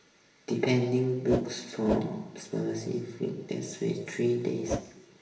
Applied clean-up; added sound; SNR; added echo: none; Whoosh, swoosh, swish; 5 dB; reverberation time 1.0 s.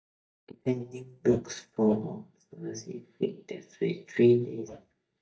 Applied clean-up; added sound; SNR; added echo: neural mask model DeepFilterNet 3.